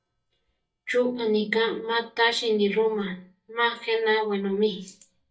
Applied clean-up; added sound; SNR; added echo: neural mask model DeepFilterNet 3.